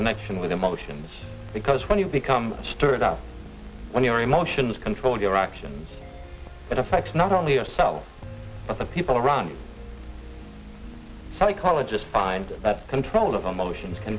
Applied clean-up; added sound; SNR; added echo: none; Piano; 15 dB; none.